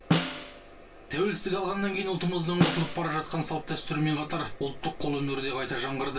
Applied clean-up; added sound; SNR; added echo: none; Snare drum; 2 dB; reverberation time 0.2 s.